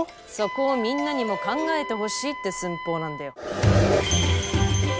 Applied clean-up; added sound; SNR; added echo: none; Wind instrument, woodwind instrument; 12 dB; none.